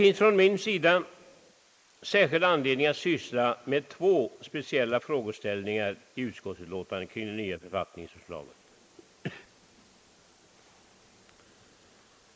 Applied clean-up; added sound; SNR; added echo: neural mask model Resemble Enhance denoiser.